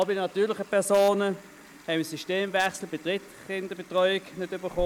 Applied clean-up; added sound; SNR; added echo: none; Water tap, faucet + Alarm; 19 dB; none.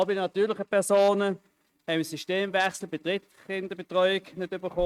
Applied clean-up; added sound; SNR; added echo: neural mask model RNNoise.